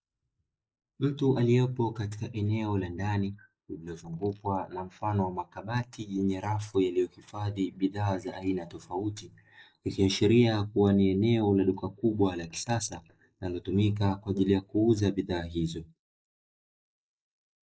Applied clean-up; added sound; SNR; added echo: neural mask model Resemble Enhance denoiser.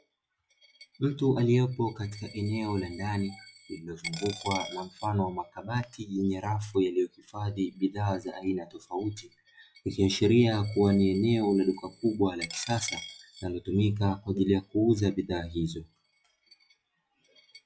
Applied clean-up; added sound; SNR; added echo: classical method log-MMSE.